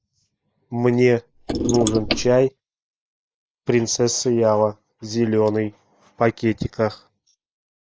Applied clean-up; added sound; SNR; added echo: neural mask model Resemble Enhance denoiser.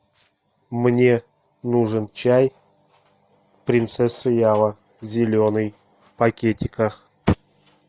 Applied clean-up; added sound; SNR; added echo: none; none; none; none.